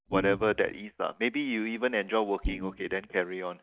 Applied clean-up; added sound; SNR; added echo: neural mask model DeepFilterNet 3.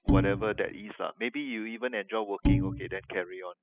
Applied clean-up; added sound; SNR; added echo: classical method spectral subtraction.